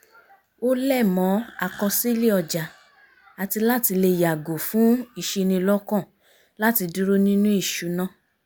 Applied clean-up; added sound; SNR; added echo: none; none; none; none.